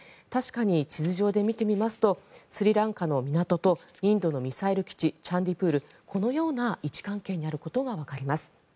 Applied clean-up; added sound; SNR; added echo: none; none; none; none.